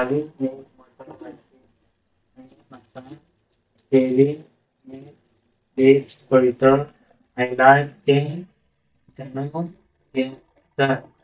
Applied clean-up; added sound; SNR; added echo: neural mask model DeepFilterNet 3.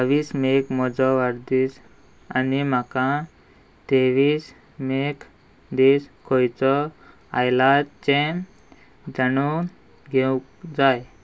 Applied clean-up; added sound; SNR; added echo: none; none; none; none.